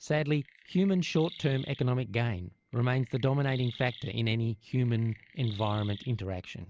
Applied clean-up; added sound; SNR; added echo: none; Chirp, tweet; 20 dB; none.